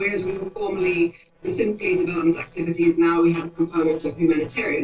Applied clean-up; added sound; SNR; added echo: neural separator model SepFormer DNS4.